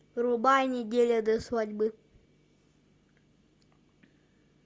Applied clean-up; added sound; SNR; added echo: none; none; none; none.